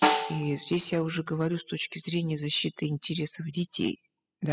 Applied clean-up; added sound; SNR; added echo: classical method spectral subtraction.